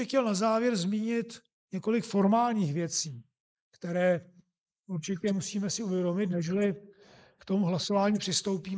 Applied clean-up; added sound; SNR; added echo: neural mask model Resemble Enhance denoiser.